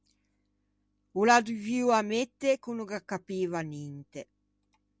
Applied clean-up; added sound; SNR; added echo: none; none; none; none.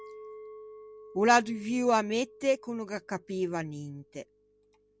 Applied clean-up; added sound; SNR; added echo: none; Chink, clink; 20 dB; none.